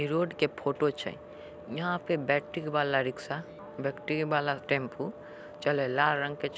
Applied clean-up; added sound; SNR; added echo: none; none; none; none.